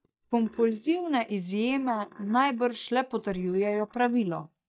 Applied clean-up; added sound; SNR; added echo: neural mask model DeepFilterNet 3.